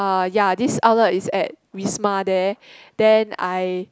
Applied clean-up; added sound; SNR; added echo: none; none; none; none.